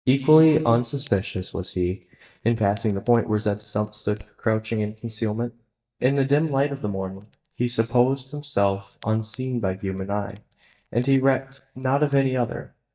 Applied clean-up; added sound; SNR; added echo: neural mask model DeepFilterNet 3.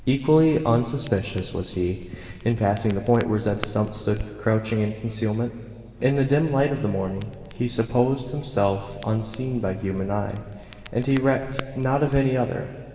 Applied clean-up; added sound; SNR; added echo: none; Crackle; 17 dB; reverberation time 2.7 s.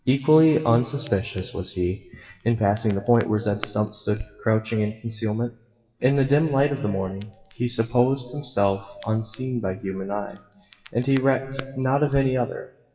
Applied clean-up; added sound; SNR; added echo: classical method WPE with log-MMSE.